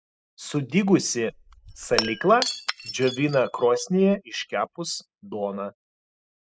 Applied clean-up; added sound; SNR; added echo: classical method spectral subtraction.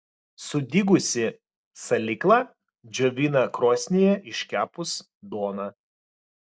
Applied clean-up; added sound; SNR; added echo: none; none; none; none.